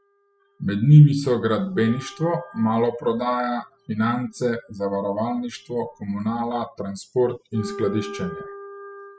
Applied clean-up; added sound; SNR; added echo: classical method spectral subtraction.